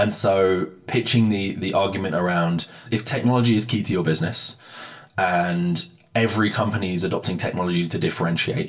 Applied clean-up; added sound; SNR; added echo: none; none; none; reverberation time 0.2 s.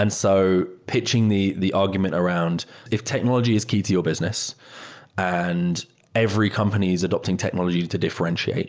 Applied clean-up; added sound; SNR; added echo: none; none; none; none.